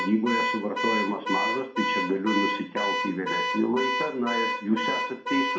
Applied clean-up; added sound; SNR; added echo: none; Alarm / Car; 1 dB; reverberation time 0.4 s.